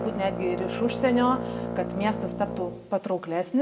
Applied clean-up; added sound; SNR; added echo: none; Brass instrument; 6 dB; reverberation time 1.8 s.